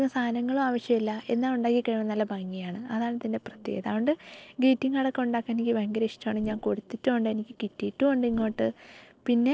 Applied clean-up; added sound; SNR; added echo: neural separator model SepFormer DNS4.